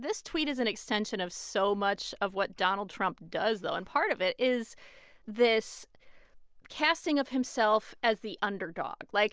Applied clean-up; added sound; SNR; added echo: none; none; none; none.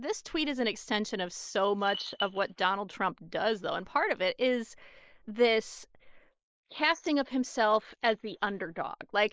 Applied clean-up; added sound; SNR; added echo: neural mask model Resemble Enhance denoiser.